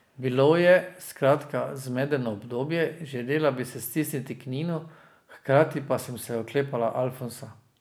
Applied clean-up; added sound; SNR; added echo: none; none; none; none.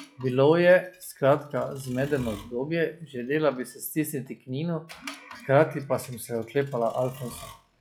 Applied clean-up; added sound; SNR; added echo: classical method log-MMSE.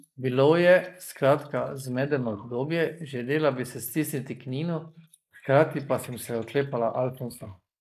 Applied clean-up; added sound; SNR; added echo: neural mask model Resemble Enhance denoiser.